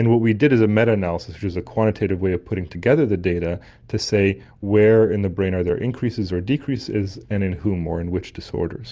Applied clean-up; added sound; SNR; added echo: none; none; none; none.